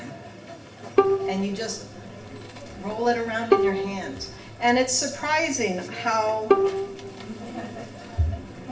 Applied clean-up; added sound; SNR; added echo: none; Bowed string instrument; 0 dB; reverberation time 0.4 s.